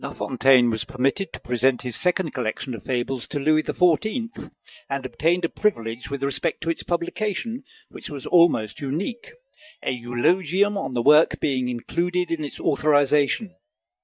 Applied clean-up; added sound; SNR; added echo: neural mask model DeepFilterNet 3.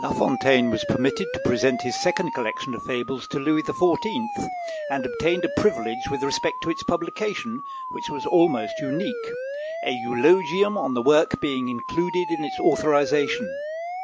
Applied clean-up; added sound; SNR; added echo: none; Siren; 8 dB; none.